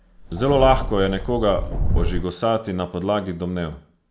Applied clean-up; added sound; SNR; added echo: none; Subway, metro, underground; 1 dB; none.